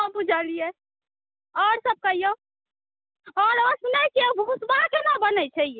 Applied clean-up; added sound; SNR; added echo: none; none; none; none.